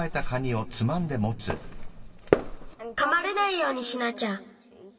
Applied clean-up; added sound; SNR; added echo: none; Fireworks; 5 dB; reverberation time 1.6 s.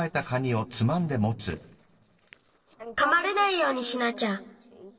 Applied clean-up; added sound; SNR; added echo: neural separator model SepFormer DNS4.